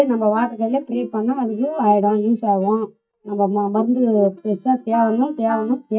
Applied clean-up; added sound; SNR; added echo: neural mask model DeepFilterNet 3.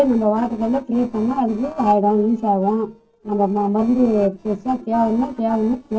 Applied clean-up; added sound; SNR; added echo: neural separator model SepFormer DNS4.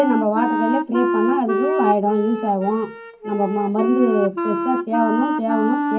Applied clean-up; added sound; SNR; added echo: none; Wind instrument, woodwind instrument; 2 dB; reverberation time 0.3 s.